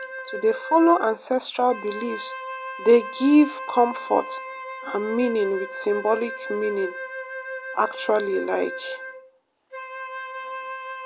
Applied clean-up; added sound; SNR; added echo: none; Wind instrument, woodwind instrument; 11 dB; none.